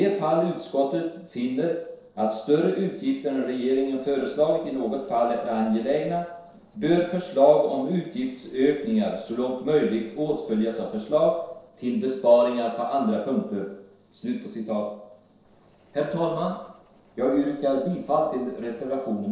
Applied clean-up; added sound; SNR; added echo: neural separator model SepFormer DNS4.